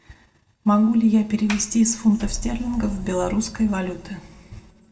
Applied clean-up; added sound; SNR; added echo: none; Sliding door; 12 dB; reverberation time 1.5 s.